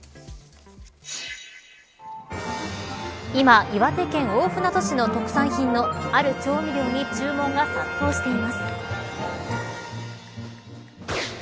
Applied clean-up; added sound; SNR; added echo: none; none; none; none.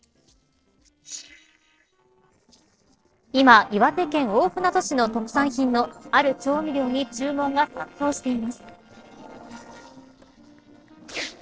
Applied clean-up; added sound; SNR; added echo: neural separator model SepFormer DNS4.